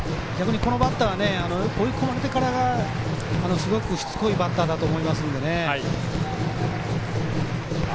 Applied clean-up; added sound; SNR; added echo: none; Writing; 11 dB; none.